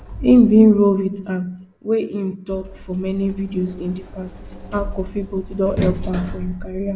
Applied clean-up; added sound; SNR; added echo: none; Sliding door; 11 dB; none.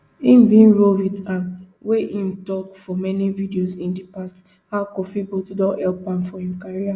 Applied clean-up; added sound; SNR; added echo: none; none; none; none.